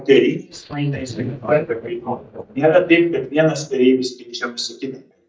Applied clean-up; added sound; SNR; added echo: neural mask model DeepFilterNet 3.